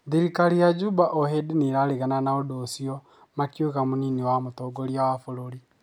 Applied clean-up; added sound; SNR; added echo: none; none; none; none.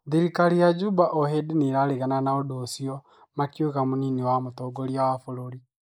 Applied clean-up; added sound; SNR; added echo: neural mask model Resemble Enhance denoiser.